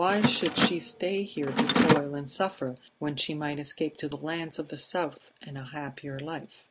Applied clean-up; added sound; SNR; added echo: none; Mechanisms; -2 dB; none.